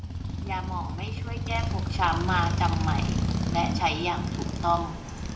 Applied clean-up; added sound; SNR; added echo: none; Motorcycle; -2 dB; reverberation time 0.6 s.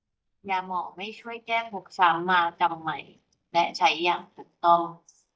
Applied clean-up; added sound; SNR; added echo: neural mask model DeepFilterNet 3.